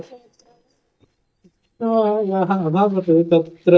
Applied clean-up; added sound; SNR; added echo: neural mask model DeepFilterNet 3.